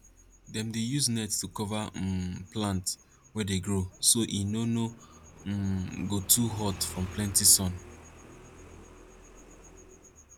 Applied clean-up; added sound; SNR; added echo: none; Motorcycle; 19 dB; none.